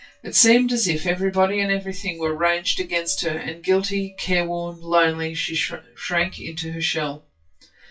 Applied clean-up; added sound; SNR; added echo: classical method WPE with log-MMSE.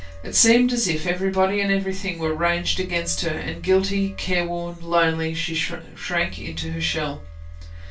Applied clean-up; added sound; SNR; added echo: none; Keyboard (musical); 16 dB; reverberation time 0.2 s.